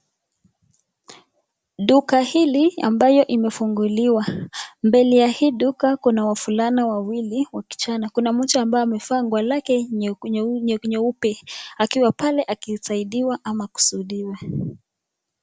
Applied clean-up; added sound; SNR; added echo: none; none; none; none.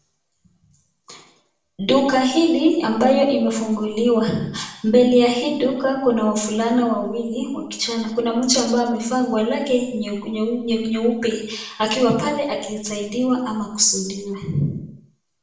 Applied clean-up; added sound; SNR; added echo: none; none; none; reverberation time 0.7 s.